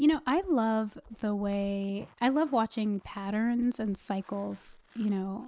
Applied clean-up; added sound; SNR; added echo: neural mask model Resemble Enhance denoiser.